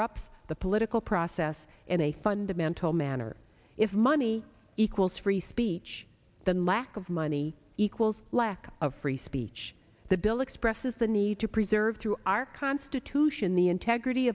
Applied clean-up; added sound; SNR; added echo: none; none; none; none.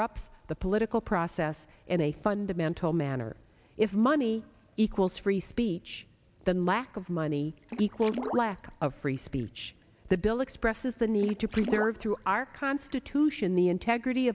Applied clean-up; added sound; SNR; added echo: none; Water / Splash, splatter; 13 dB; none.